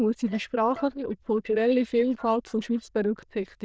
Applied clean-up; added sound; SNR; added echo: neural diffusion model UNIVERSE++.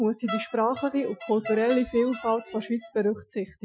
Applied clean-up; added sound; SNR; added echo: classical method Wiener filter.